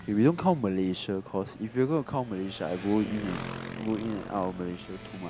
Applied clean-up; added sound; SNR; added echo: none; Motorcycle; 12 dB; none.